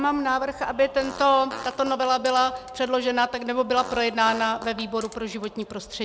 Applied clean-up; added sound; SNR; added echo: none; Fart; 18 dB; none.